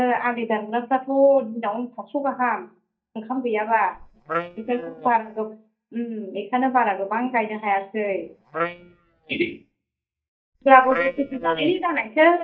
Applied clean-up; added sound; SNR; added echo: neural mask model DeepFilterNet 3.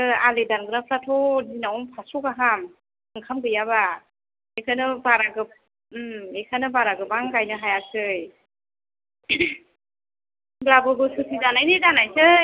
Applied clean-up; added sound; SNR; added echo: none; none; none; none.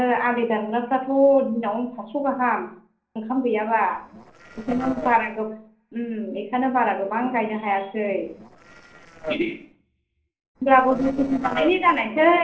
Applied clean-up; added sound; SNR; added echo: neural separator model SepFormer DNS4.